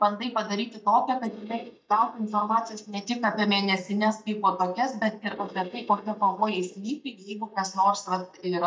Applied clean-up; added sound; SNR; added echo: neural mask model DeepFilterNet 3.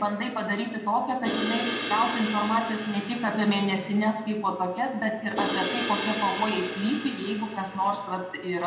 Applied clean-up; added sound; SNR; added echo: none; Crash cymbal; 7 dB; reverberation time 1.0 s.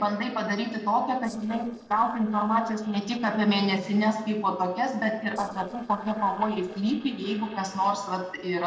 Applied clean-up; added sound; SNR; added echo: neural separator model SepFormer DNS4.